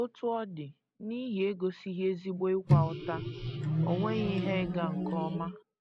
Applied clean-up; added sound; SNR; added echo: none; Microwave oven; -3 dB; none.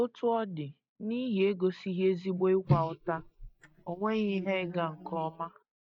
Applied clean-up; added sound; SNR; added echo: neural mask model DeepFilterNet 3.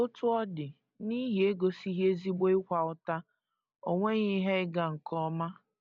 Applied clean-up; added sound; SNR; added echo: none; none; none; none.